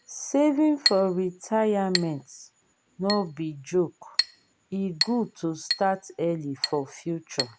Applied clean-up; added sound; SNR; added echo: none; Chink, clink; 7 dB; none.